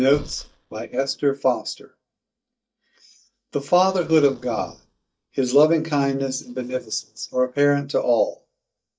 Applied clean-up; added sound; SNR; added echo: neural mask model DeepFilterNet 3.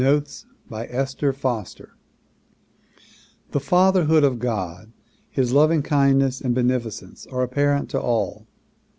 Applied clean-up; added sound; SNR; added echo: none; none; none; none.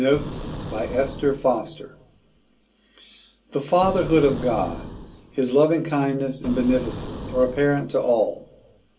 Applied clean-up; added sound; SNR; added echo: none; Boom; 12 dB; reverberation time 0.2 s.